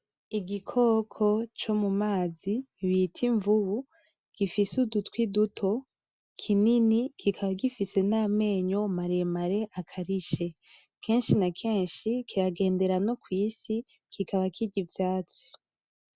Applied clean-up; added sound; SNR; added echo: none; none; none; none.